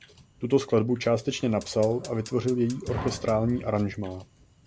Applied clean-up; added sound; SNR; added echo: none; Fire; 16 dB; none.